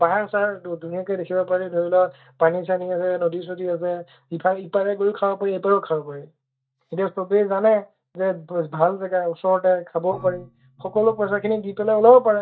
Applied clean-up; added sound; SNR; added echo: neural mask model DeepFilterNet 3.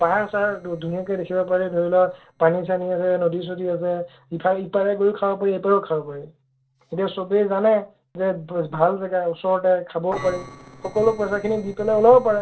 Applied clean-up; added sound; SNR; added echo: neural separator model SepFormer DNS4.